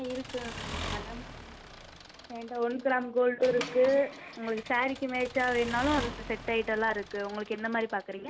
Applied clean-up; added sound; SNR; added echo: none; Accelerating, revving, vroom / Mechanisms; 11 dB; none.